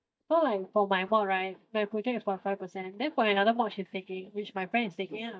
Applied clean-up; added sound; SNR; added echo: neural mask model DeepFilterNet 3.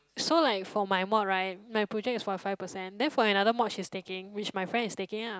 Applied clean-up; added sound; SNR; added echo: none; none; none; none.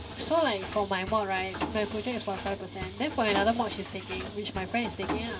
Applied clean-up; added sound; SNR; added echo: none; Mechanisms; 7 dB; reverberation time 0.1 s.